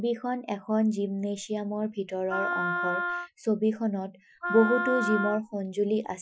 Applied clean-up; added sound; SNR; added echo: classical method Wiener filter.